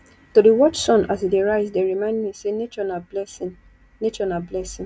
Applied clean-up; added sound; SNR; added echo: none; none; none; none.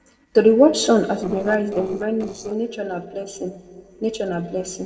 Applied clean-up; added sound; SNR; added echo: neural separator model SepFormer DNS4.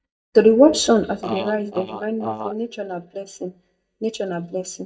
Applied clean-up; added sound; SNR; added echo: neural mask model DeepFilterNet 3.